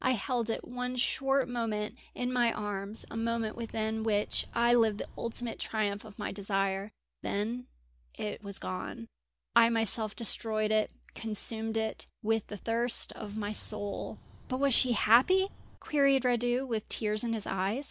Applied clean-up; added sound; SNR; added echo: none; Bird; 20 dB; none.